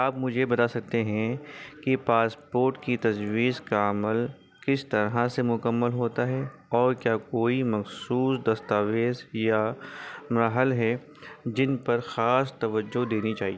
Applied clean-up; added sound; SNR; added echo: none; none; none; none.